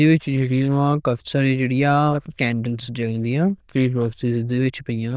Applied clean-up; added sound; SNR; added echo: neural diffusion model UNIVERSE++.